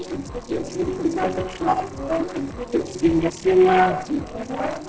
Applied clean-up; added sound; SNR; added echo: neural separator model SepFormer DNS4.